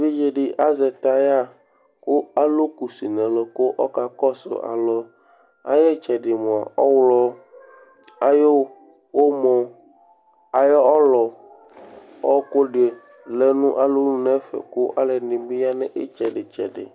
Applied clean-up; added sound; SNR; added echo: none; none; none; none.